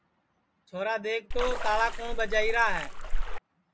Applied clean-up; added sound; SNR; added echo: none; Splash, splatter; -3 dB; none.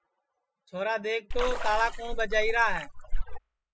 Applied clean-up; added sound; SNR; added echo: classical method spectral subtraction.